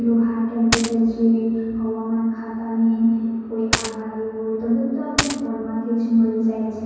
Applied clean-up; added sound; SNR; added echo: none; Coin (dropping); 1 dB; reverberation time 2.2 s.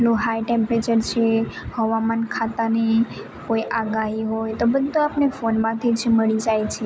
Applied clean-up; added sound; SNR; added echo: none; none; none; none.